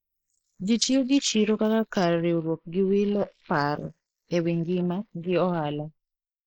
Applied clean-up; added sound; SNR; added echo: neural mask model Resemble Enhance denoiser.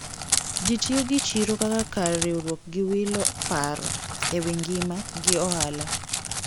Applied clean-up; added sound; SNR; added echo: none; Crackle; 3 dB; none.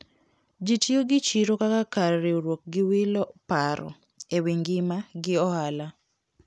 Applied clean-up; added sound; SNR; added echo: none; none; none; none.